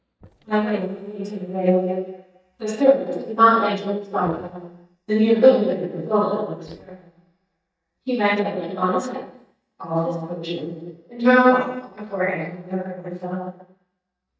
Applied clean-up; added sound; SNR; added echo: neural mask model DeepFilterNet 3.